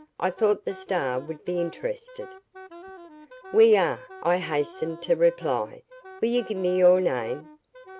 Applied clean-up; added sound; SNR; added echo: none; Wind instrument, woodwind instrument; 19 dB; none.